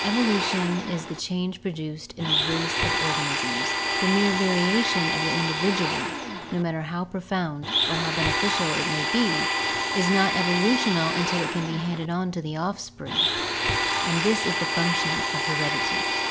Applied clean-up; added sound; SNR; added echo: none; Domestic sounds, home sounds; -1 dB; none.